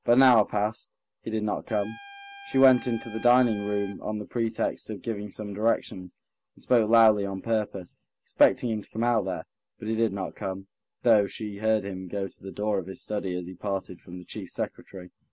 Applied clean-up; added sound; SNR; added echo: none; Trumpet; 18 dB; none.